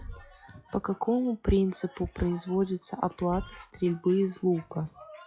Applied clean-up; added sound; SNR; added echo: classical method log-MMSE.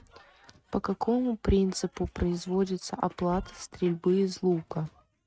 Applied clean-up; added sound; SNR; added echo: neural mask model RNNoise.